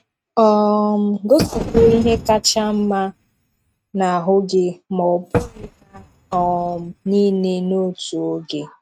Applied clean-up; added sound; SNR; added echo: neural mask model RNNoise.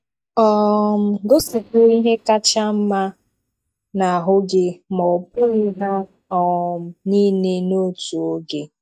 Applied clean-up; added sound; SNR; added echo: neural mask model DeepFilterNet 3.